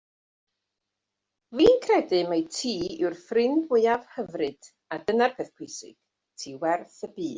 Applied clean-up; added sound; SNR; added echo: none; none; none; none.